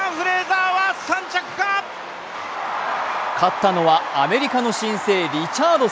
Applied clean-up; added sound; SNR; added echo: none; none; none; none.